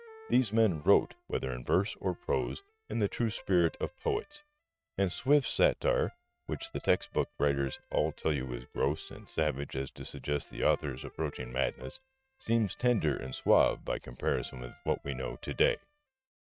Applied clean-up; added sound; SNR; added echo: neural mask model RNNoise.